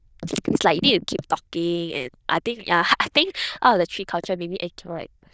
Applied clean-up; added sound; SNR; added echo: neural diffusion model UNIVERSE++.